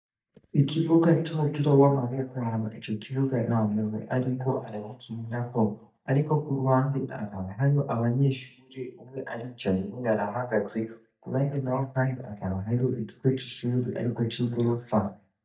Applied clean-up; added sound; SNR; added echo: neural mask model DeepFilterNet 3.